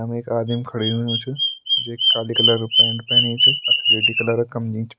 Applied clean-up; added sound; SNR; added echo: none; Bird vocalization, bird call, bird song; -5 dB; none.